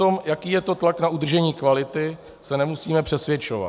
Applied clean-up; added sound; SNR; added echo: none; none; none; none.